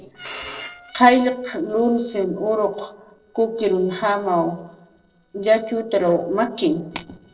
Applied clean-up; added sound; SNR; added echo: neural separator model SepFormer DNS4.